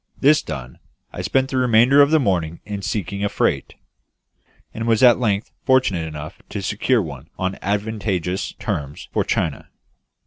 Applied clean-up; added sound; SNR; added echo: none; none; none; none.